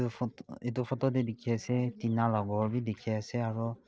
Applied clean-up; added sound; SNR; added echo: neural separator model SepFormer DNS4.